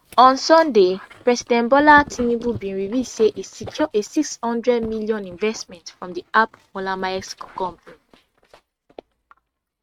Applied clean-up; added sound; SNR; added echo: neural mask model RNNoise.